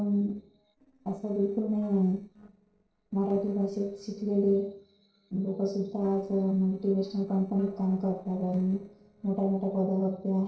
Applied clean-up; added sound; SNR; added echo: neural separator model SepFormer DNS4.